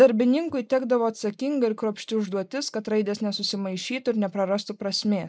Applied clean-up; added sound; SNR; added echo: neural mask model Resemble Enhance denoiser.